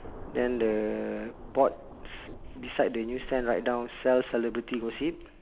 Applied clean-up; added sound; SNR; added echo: none; Thunder; 15 dB; none.